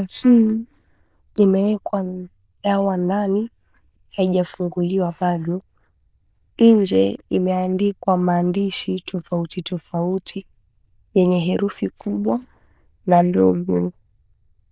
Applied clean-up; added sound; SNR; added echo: neural diffusion model UNIVERSE++.